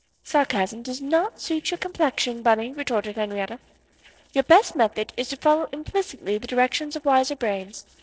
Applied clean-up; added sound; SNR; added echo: neural separator model SepFormer DNS4.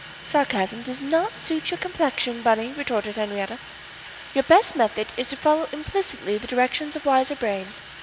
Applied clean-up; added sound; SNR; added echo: none; Sink (filling or washing) / Water tap, faucet; 15 dB; none.